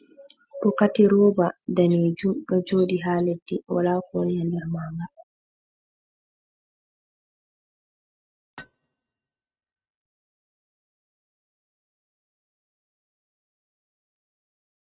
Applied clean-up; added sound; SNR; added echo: neural mask model RNNoise.